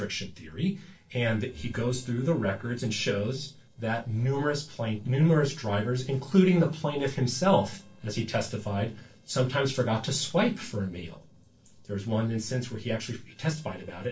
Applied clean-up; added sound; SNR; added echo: neural separator model SepFormer DNS4.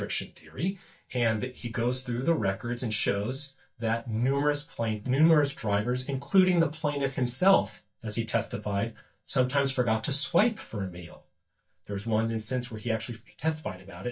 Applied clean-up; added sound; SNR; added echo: neural mask model DeepFilterNet 3.